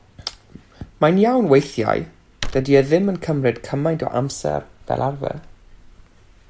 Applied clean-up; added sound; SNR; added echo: none; Tearing / Wood; 17 dB; none.